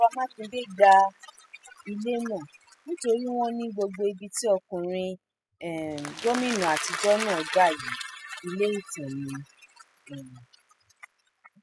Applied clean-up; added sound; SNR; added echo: classical method spectral subtraction.